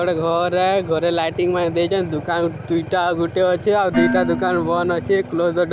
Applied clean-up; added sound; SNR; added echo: none; Dishes, pots, and pans; 11 dB; none.